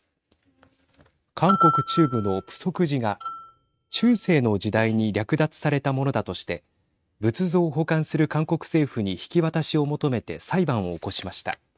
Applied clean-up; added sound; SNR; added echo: neural mask model RNNoise.